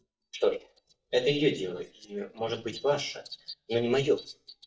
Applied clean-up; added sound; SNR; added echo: neural mask model DeepFilterNet 3.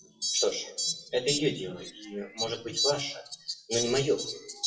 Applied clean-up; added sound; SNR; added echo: classical method WPE with log-MMSE.